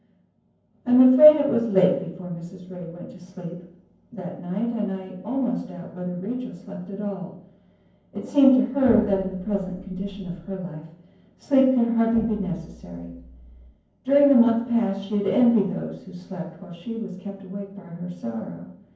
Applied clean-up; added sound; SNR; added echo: none; none; none; reverberation time 0.9 s.